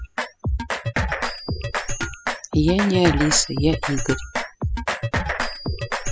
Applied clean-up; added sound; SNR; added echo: classical method spectral subtraction.